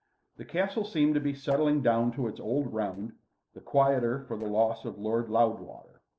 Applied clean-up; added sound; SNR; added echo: neural separator model SepFormer DNS4.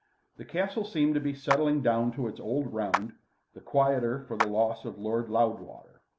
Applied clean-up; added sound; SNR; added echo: none; Clapping; 8 dB; none.